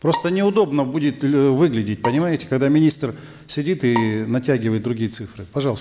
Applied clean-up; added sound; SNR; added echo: none; Bowed string instrument; 15 dB; none.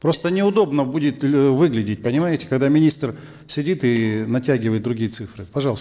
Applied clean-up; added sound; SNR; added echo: neural separator model SepFormer DNS4.